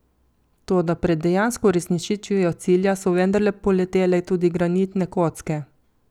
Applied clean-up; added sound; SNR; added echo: none; none; none; none.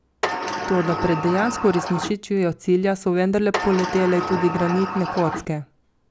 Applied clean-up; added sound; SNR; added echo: none; Sliding door; 6 dB; none.